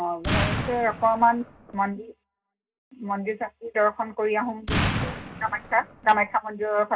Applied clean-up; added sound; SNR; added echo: none; Explosion; 4 dB; reverberation time 0.2 s.